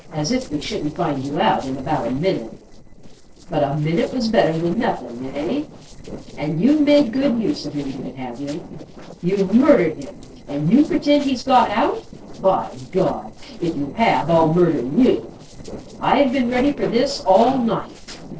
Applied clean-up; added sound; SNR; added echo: neural separator model SepFormer DNS4.